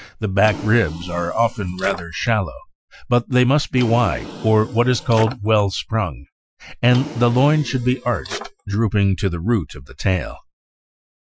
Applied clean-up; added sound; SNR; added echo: classical method Wiener filter.